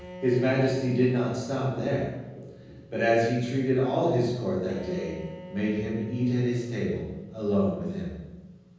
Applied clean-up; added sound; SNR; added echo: none; Bowed string instrument; 20 dB; reverberation time 1.3 s.